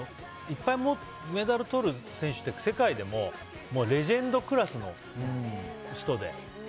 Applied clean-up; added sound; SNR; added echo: none; none; none; none.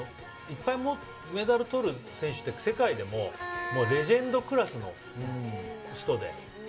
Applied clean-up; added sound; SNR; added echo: none; Wind instrument, woodwind instrument; 7 dB; reverberation time 0.3 s.